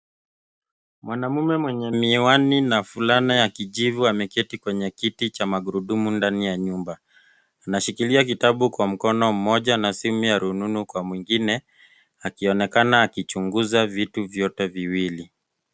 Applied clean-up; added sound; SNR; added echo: none; none; none; none.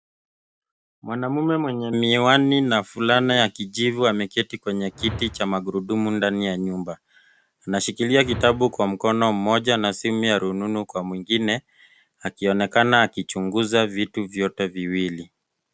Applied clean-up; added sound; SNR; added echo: none; Whoosh, swoosh, swish; 16 dB; none.